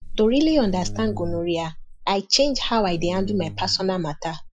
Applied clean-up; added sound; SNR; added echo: classical method Wiener filter.